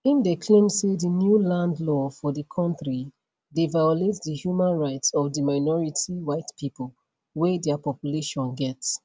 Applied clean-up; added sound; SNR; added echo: none; none; none; none.